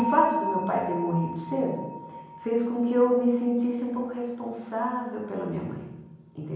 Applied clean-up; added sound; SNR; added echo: none; Bell; 9 dB; reverberation time 1.0 s.